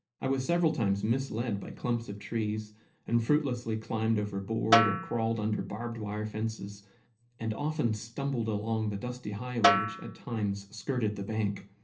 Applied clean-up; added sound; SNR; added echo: none; Snare drum; 1 dB; reverberation time 0.3 s.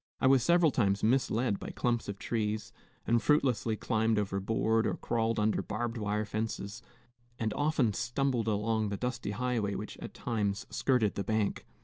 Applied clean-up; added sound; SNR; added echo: none; none; none; none.